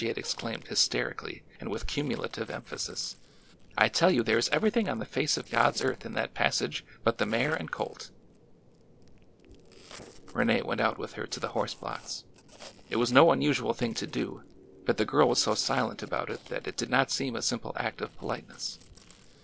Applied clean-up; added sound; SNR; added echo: neural separator model SepFormer DNS4.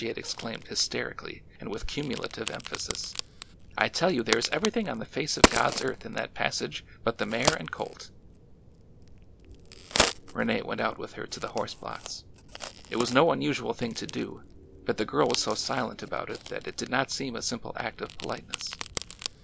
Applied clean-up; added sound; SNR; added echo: none; Crack; 4 dB; none.